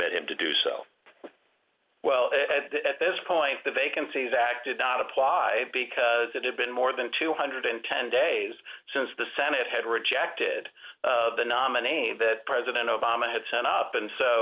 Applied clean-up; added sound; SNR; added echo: none; none; none; none.